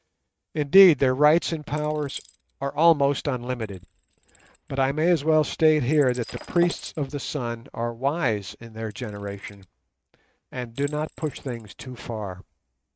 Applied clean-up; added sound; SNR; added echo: neural mask model RNNoise.